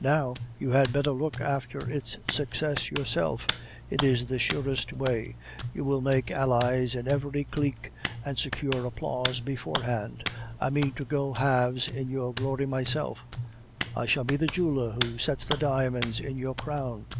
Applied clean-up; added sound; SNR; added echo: none; Hands; 8 dB; none.